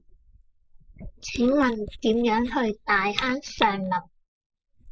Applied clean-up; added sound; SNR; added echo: neural mask model Resemble Enhance denoiser.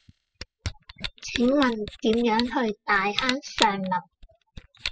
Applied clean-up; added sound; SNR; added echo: classical method spectral subtraction.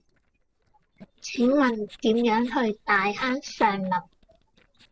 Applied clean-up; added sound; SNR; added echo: neural separator model SepFormer DNS4.